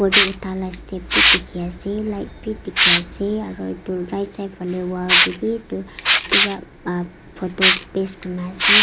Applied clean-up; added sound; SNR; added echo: none; Liquid; -4 dB; none.